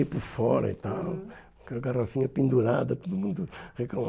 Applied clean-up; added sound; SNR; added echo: none; none; none; none.